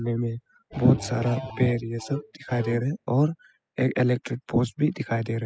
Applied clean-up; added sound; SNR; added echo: classical method spectral subtraction.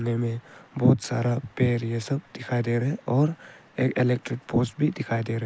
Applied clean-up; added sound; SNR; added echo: none; none; none; none.